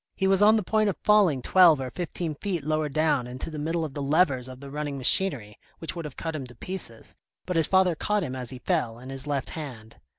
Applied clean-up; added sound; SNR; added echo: none; none; none; none.